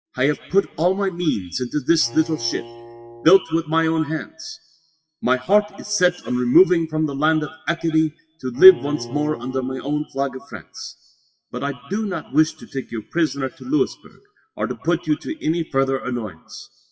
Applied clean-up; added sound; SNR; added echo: classical method WPE with log-MMSE.